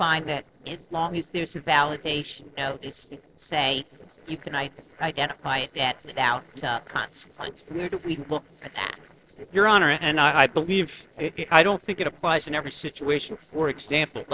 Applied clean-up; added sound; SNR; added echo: neural separator model SepFormer DNS4.